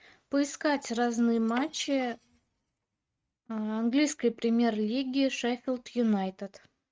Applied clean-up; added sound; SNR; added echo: neural mask model RNNoise.